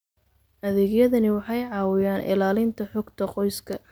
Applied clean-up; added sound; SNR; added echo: none; none; none; none.